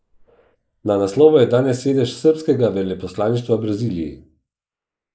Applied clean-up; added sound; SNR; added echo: neural mask model Resemble Enhance denoiser.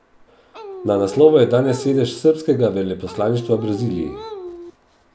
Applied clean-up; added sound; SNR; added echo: none; Dog; 13 dB; none.